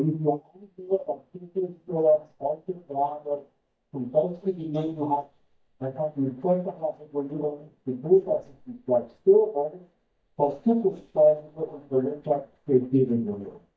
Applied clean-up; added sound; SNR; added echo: neural mask model DeepFilterNet 3.